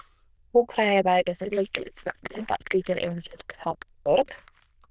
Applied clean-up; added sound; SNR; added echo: neural diffusion model UNIVERSE++.